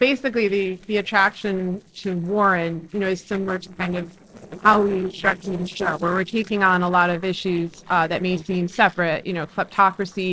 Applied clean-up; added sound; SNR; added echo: neural separator model SepFormer DNS4.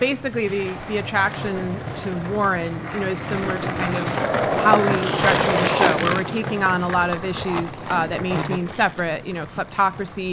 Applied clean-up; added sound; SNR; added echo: none; Skateboard; 1 dB; none.